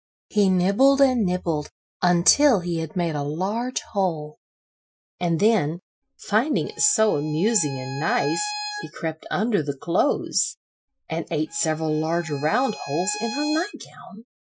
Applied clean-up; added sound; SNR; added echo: classical method Wiener filter.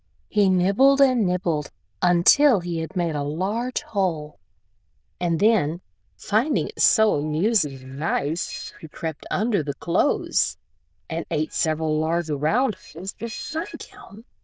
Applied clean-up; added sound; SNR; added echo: neural diffusion model UNIVERSE++.